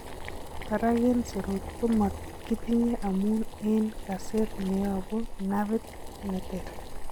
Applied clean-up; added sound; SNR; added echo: none; Boiling; 7 dB; none.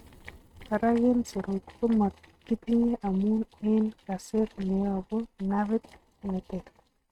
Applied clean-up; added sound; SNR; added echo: neural mask model RNNoise.